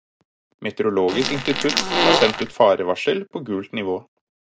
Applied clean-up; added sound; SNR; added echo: none; Fart; -1 dB; none.